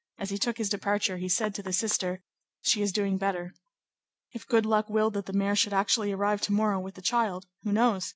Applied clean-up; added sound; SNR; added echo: none; none; none; none.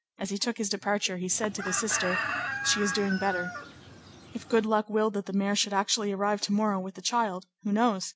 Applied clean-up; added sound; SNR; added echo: none; Chicken, rooster; 6 dB; none.